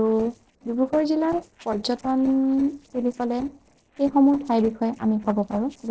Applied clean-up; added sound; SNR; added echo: neural separator model SepFormer DNS4.